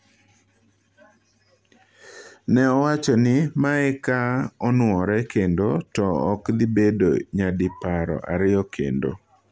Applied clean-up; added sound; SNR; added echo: none; none; none; none.